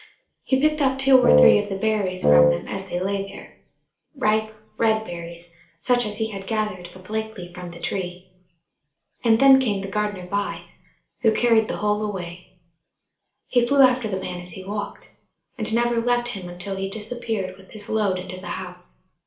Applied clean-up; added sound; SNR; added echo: none; Wind instrument, woodwind instrument; -5 dB; reverberation time 0.4 s.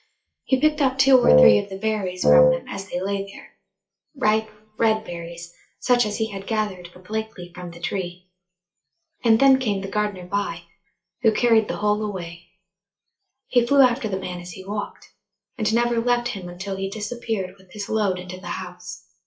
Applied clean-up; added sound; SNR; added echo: classical method WPE with log-MMSE.